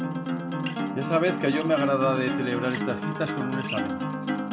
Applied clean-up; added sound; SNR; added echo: none; Acoustic guitar; 2 dB; none.